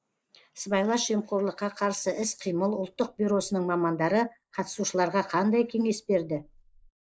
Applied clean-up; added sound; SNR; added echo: neural mask model Resemble Enhance denoiser.